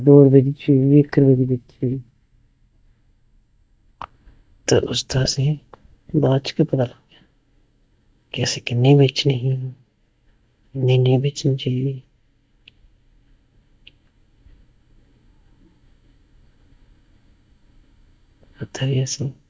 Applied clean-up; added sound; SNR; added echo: neural mask model DeepFilterNet 3.